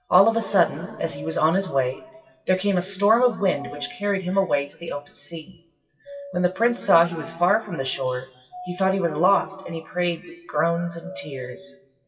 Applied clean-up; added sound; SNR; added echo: classical method WPE with log-MMSE.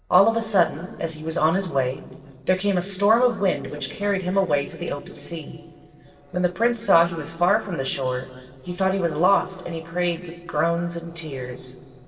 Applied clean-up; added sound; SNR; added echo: neural separator model SepFormer DNS4.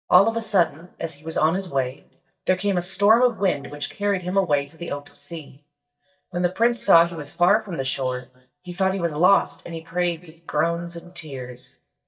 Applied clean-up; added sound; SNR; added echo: neural mask model DeepFilterNet 3.